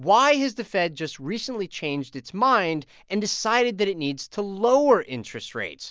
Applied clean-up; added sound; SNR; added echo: none; none; none; none.